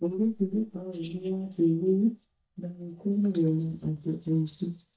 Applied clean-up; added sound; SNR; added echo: neural mask model DeepFilterNet 3.